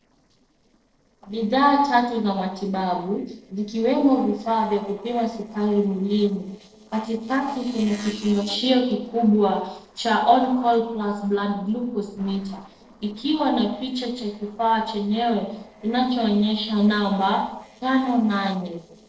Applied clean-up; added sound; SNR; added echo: neural separator model SepFormer DNS4.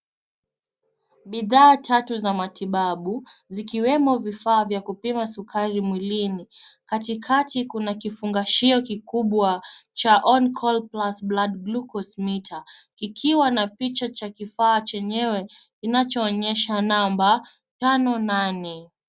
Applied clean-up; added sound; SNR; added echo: none; none; none; none.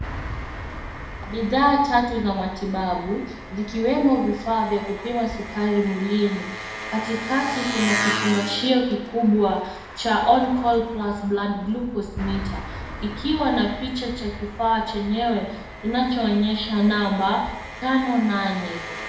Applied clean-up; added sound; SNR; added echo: none; Engine; 10 dB; reverberation time 0.8 s.